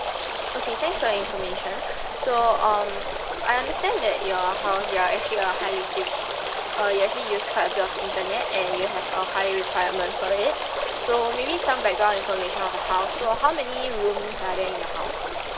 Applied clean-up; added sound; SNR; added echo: none; Stream; 2 dB; none.